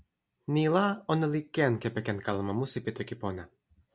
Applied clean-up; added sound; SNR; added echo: none; none; none; none.